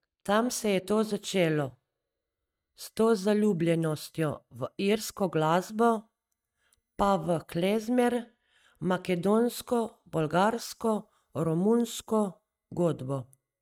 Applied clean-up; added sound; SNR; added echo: neural mask model DeepFilterNet 3.